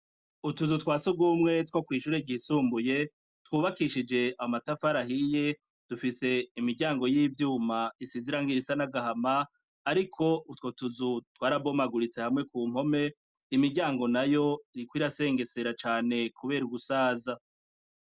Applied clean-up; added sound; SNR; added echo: none; none; none; none.